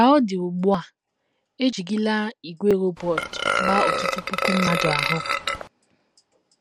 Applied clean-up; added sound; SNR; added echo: none; Burping, eructation; 0 dB; none.